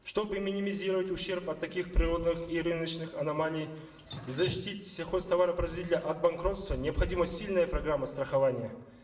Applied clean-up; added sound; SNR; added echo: none; Drip; 20 dB; reverberation time 1.1 s.